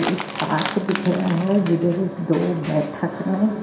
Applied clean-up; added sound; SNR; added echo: none; Crushing; 13 dB; reverberation time 0.7 s.